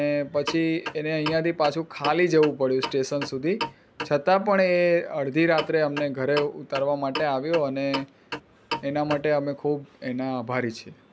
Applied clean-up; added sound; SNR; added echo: none; Clock; 11 dB; none.